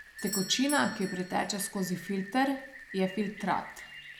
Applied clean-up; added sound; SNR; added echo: none; Doorbell + Rain; 12 dB; none.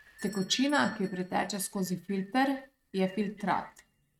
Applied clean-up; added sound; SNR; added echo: neural mask model RNNoise.